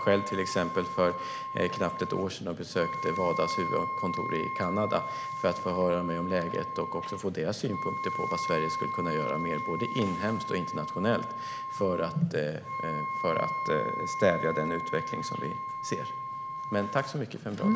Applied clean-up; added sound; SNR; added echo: none; Wind instrument, woodwind instrument; 4 dB; none.